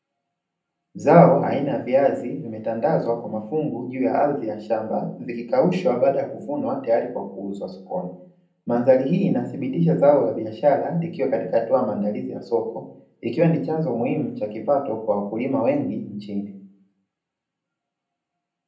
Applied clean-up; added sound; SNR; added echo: none; none; none; reverberation time 0.6 s.